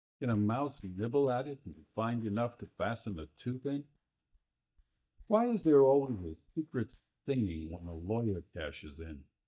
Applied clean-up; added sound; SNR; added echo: neural mask model DeepFilterNet 3.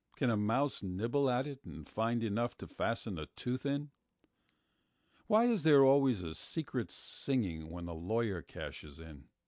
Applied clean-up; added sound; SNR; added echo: none; none; none; none.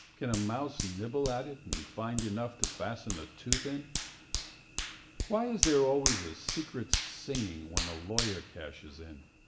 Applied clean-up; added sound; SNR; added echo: none; Hands; 2 dB; reverberation time 1.9 s.